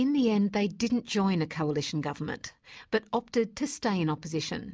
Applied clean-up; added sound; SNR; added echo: none; none; none; none.